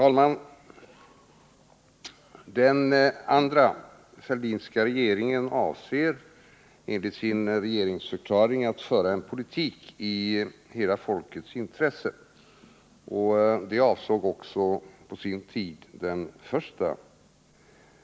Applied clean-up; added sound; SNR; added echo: none; none; none; none.